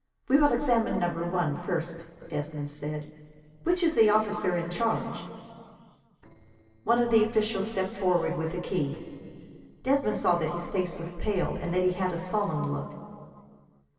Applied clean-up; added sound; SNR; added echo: neural separator model SepFormer DNS4.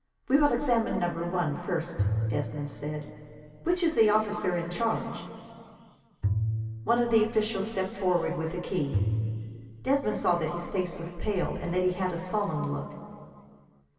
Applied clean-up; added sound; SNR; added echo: none; Bowed string instrument; 4 dB; reverberation time 2.5 s.